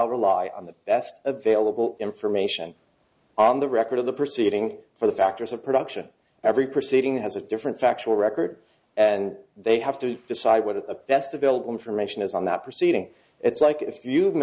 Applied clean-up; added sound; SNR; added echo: none; none; none; none.